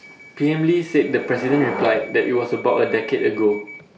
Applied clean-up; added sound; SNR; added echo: none; Subway, metro, underground / Door; 13 dB; none.